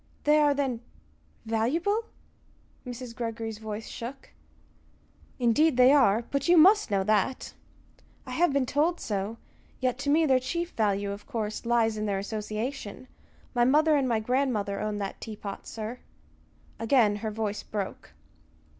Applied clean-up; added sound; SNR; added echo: none; none; none; none.